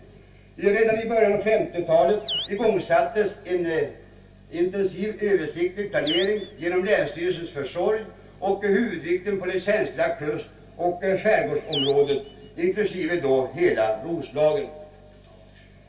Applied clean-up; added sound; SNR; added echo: none; Animal; 14 dB; reverberation time 0.3 s.